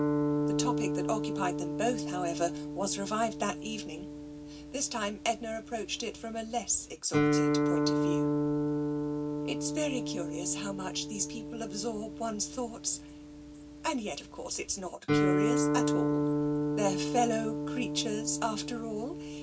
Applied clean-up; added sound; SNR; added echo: none; Guitar; -3 dB; reverberation time 0.4 s.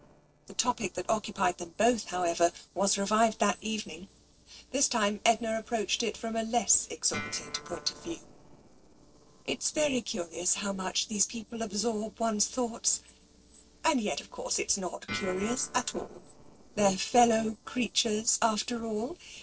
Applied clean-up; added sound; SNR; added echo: neural separator model SepFormer DNS4.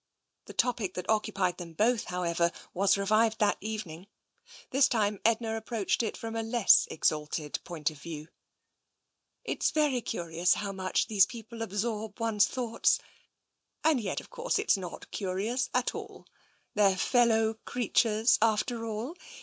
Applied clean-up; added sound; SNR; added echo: none; none; none; none.